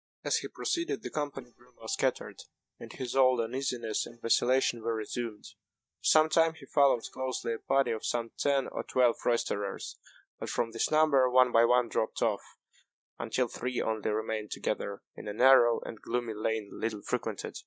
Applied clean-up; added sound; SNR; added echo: neural mask model DeepFilterNet 3.